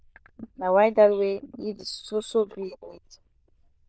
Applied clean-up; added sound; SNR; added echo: neural diffusion model UNIVERSE++.